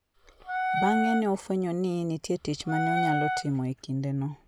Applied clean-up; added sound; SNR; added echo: none; Wind instrument, woodwind instrument; 1 dB; none.